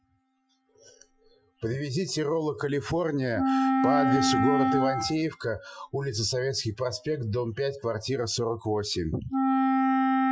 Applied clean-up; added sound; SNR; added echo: classical method Wiener filter.